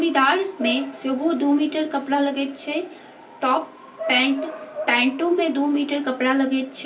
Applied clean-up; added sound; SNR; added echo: none; Bark / Motor vehicle (road) / Siren; 15 dB; reverberation time 0.3 s.